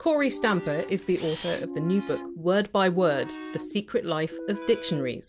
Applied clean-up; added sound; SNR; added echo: none; Camera; 14 dB; none.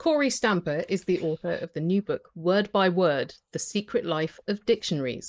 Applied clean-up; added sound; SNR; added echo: neural mask model Resemble Enhance denoiser.